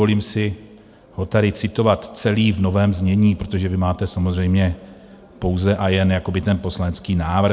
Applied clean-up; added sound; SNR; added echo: none; none; none; none.